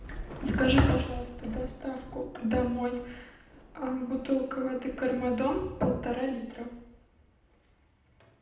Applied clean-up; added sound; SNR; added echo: none; Thunder / Rain; 15 dB; reverberation time 0.8 s.